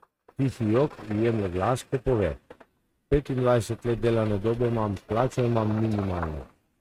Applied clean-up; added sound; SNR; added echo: neural mask model RNNoise.